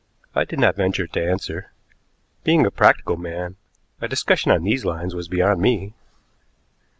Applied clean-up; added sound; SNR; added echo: none; none; none; none.